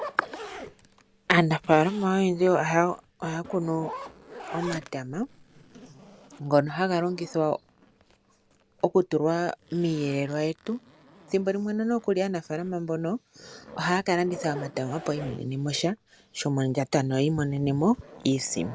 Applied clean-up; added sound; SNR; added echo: none; Zipper (clothing); 18 dB; none.